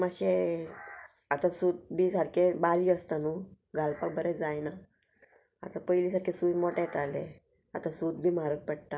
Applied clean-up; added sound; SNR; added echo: none; none; none; none.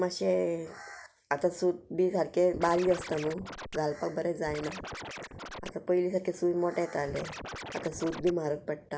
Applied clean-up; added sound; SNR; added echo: none; Scratching (performance technique); 11 dB; none.